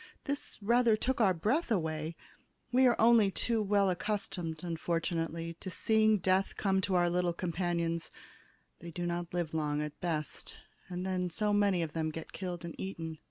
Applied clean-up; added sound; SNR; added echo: none; none; none; none.